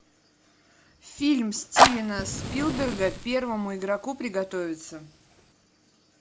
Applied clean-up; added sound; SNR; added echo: none; Fire; -2 dB; none.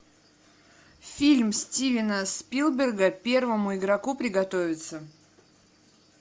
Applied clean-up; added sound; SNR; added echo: none; none; none; none.